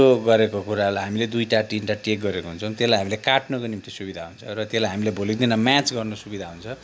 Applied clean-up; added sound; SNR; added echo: none; none; none; none.